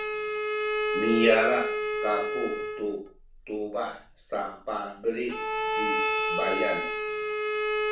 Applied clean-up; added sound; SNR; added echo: none; Bowed string instrument; 0 dB; reverberation time 0.4 s.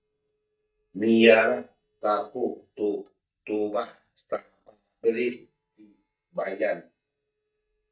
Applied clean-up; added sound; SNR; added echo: neural mask model DeepFilterNet 3.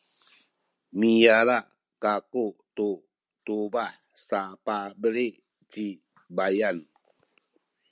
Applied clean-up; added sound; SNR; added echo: none; none; none; none.